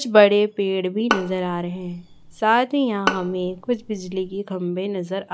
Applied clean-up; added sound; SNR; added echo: none; Bowed string instrument; 8 dB; none.